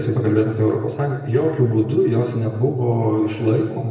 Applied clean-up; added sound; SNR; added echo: none; none; none; reverberation time 1.2 s.